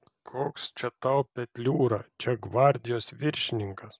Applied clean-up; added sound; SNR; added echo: none; none; none; none.